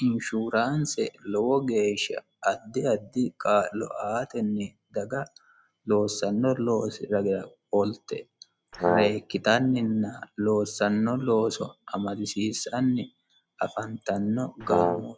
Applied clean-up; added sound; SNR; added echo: none; Brass instrument; -2 dB; none.